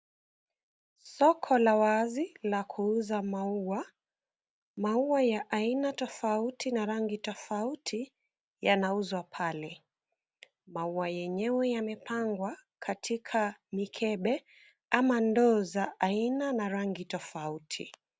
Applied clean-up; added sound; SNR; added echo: none; none; none; none.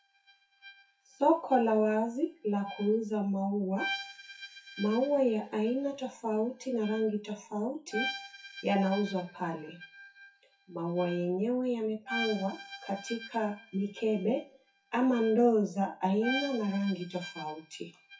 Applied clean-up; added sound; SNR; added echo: classical method WPE with log-MMSE.